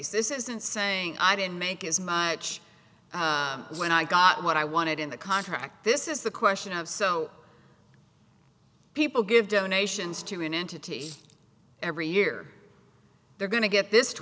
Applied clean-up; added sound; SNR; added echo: none; Rattle (instrument); 19 dB; none.